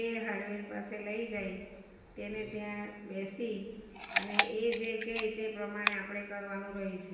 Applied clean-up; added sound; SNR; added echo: none; Camera; -4 dB; reverberation time 1.3 s.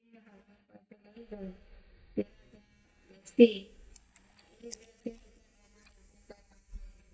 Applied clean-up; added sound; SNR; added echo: neural mask model DeepFilterNet 3.